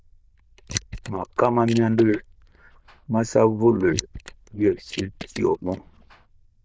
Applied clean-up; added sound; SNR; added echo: neural diffusion model UNIVERSE++.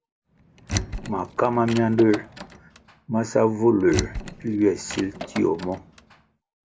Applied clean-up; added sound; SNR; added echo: none; Door; 11 dB; none.